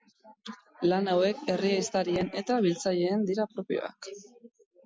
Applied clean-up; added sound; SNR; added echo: none; none; none; none.